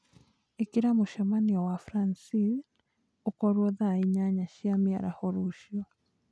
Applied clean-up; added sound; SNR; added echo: none; none; none; none.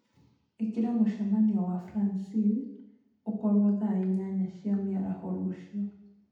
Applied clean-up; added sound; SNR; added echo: none; none; none; reverberation time 0.8 s.